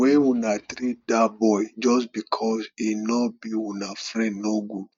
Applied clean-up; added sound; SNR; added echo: neural mask model DeepFilterNet 3.